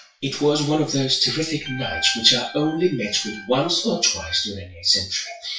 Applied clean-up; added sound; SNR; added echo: classical method WPE with log-MMSE.